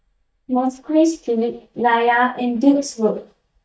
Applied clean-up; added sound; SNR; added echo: neural mask model DeepFilterNet 3.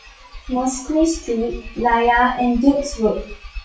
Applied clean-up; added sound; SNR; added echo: classical method WPE with log-MMSE.